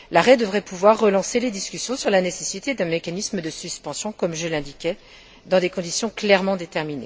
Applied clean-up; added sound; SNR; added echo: none; none; none; none.